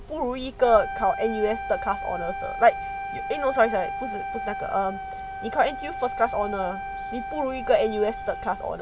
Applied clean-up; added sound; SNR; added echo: none; Wind instrument, woodwind instrument; 7 dB; none.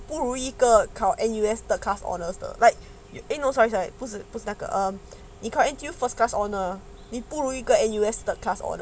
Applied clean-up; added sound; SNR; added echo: none; none; none; none.